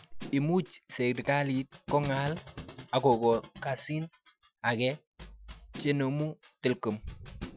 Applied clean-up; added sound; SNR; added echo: classical method Wiener filter.